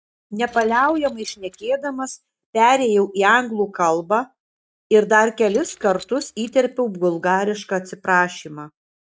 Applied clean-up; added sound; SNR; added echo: neural mask model RNNoise.